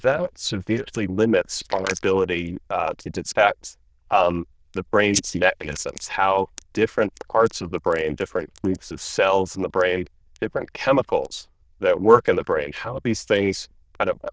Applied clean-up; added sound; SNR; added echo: neural diffusion model UNIVERSE++.